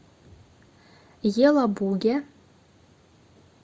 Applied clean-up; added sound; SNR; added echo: none; none; none; none.